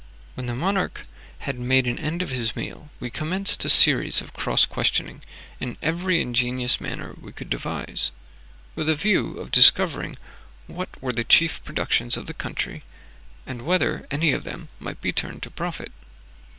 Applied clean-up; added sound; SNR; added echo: none; none; none; none.